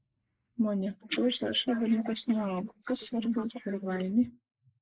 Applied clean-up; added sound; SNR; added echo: neural mask model Resemble Enhance denoiser.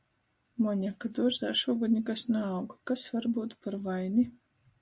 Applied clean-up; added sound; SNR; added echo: none; none; none; none.